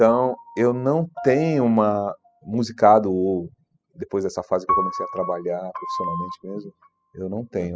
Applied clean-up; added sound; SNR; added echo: classical method spectral subtraction.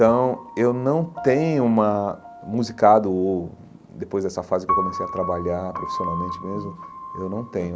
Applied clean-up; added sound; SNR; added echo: none; Piano; 10 dB; none.